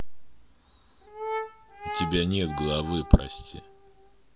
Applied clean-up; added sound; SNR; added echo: none; Brass instrument; 10 dB; none.